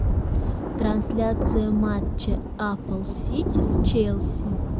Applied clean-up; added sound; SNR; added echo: none; Rattle + Thunder; -4 dB; none.